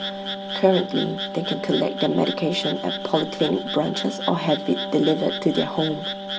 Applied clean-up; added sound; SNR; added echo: none; Frog + Wind instrument, woodwind instrument; 6 dB; none.